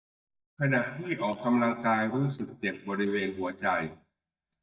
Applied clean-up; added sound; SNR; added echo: neural mask model DeepFilterNet 3.